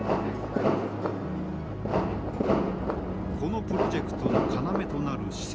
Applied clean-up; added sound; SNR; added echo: none; Fireworks; -1 dB; none.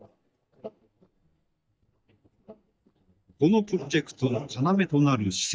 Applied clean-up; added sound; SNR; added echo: neural mask model DeepFilterNet 3.